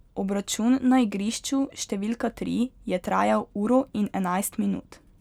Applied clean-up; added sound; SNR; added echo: none; none; none; none.